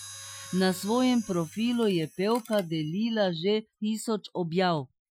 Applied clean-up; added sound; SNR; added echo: classical method Wiener filter.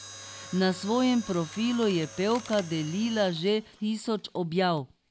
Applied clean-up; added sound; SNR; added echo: none; Mechanisms; 16 dB; none.